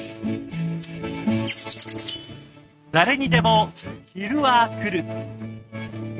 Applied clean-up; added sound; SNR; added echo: neural mask model RNNoise.